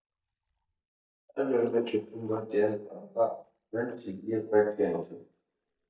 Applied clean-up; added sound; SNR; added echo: neural mask model DeepFilterNet 3.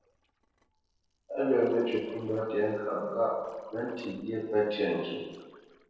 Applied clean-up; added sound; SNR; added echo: neural separator model SepFormer DNS4.